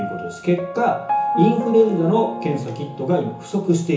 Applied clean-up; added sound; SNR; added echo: none; Piano; 7 dB; reverberation time 0.7 s.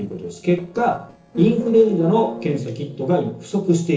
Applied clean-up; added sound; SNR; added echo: neural separator model SepFormer DNS4.